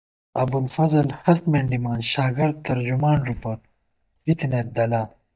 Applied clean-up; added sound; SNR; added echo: neural mask model DeepFilterNet 3.